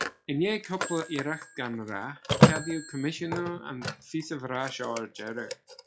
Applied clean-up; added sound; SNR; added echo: classical method log-MMSE.